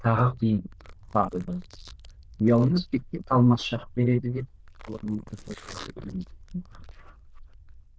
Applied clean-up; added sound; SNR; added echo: neural diffusion model UNIVERSE++.